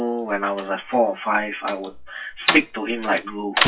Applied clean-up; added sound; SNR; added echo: classical method WPE with log-MMSE.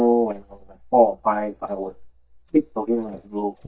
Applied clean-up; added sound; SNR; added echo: neural mask model DeepFilterNet 3.